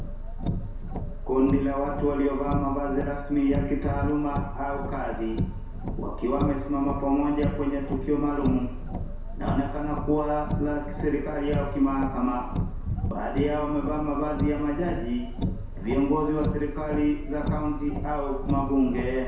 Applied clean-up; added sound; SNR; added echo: none; Car; 3 dB; reverberation time 0.7 s.